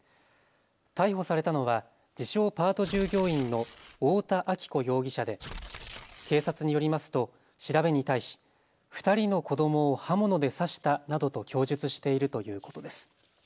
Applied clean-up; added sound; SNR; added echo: none; Tearing; 16 dB; none.